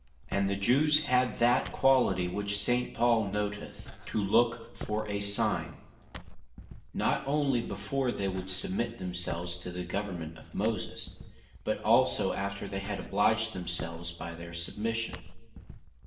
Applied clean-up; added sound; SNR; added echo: none; Walk, footsteps; 15 dB; reverberation time 1.1 s.